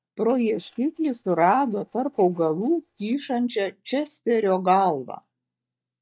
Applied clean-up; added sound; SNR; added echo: neural mask model DeepFilterNet 3.